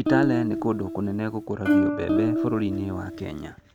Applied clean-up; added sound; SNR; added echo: none; Guitar + Plucked string instrument; -1 dB; none.